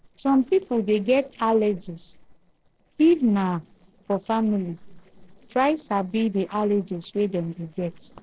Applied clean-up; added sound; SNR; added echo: neural separator model SepFormer DNS4.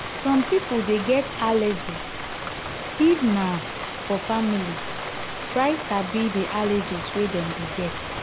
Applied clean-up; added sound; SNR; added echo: none; Rain; 7 dB; none.